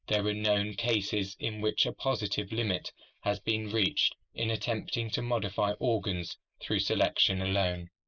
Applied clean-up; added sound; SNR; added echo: neural mask model Resemble Enhance denoiser.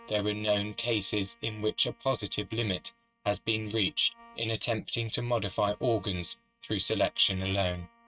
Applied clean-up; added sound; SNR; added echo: neural mask model RNNoise.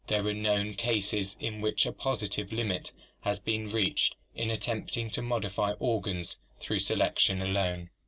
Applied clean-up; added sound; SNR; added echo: none; none; none; none.